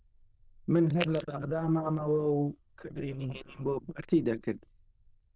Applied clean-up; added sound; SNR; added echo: neural diffusion model UNIVERSE++.